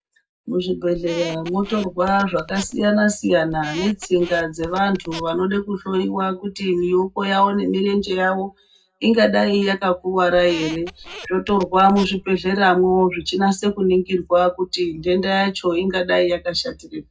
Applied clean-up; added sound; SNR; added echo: none; Squeak; 16 dB; reverberation time 0.3 s.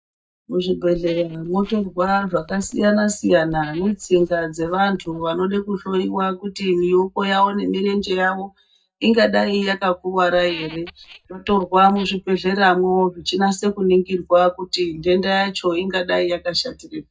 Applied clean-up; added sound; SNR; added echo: neural mask model DeepFilterNet 3.